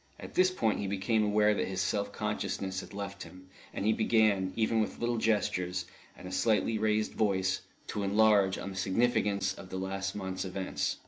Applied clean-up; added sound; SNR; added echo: none; none; none; none.